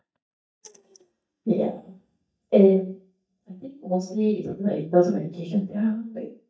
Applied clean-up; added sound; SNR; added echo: neural mask model DeepFilterNet 3.